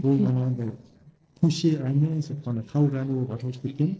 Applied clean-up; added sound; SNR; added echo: neural separator model SepFormer DNS4.